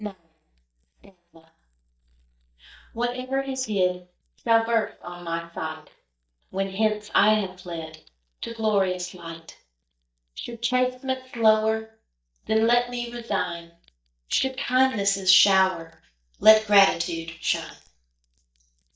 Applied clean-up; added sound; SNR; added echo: neural mask model DeepFilterNet 3.